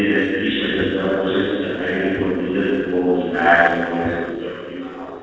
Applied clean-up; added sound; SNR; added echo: neural separator model SepFormer DNS4.